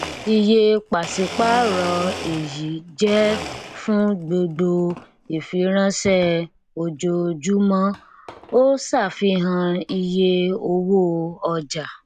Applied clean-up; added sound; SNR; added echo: none; Domestic sounds, home sounds; 15 dB; none.